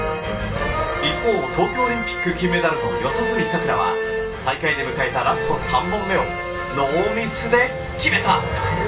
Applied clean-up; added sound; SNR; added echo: none; Whoosh, swoosh, swish; 19 dB; reverberation time 0.3 s.